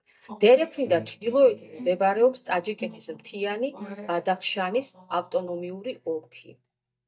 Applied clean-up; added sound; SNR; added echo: neural mask model DeepFilterNet 3.